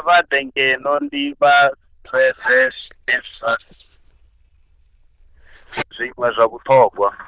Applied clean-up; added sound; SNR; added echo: neural diffusion model UNIVERSE++.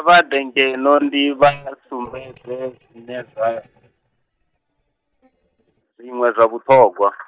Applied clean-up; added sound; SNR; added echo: neural mask model DeepFilterNet 3.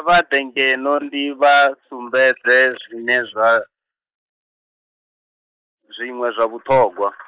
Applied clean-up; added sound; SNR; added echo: neural mask model Resemble Enhance denoiser.